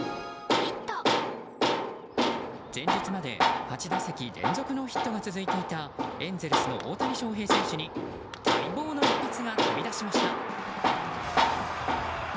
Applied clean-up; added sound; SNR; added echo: none; Tools; -5 dB; none.